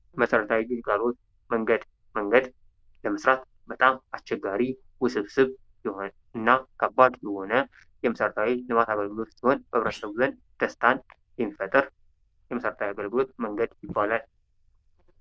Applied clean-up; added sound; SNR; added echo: neural diffusion model UNIVERSE++.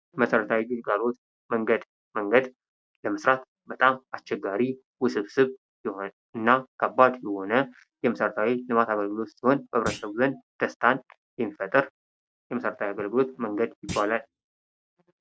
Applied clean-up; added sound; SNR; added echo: none; Thump, thud; 12 dB; none.